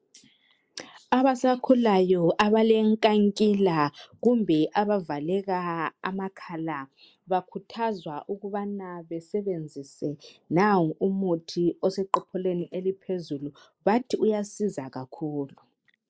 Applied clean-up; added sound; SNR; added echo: neural mask model Resemble Enhance denoiser.